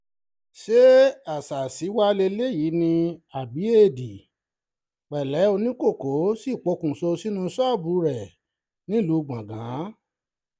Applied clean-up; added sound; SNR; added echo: none; none; none; none.